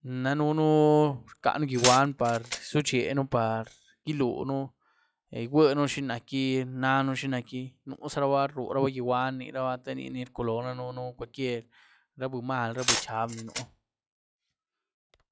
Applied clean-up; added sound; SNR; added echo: classical method log-MMSE.